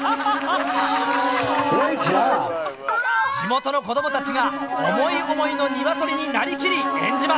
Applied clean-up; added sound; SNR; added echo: none; Bowed string instrument; 8 dB; none.